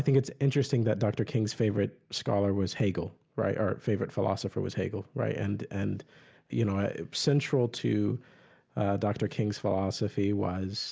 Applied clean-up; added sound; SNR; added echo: none; none; none; none.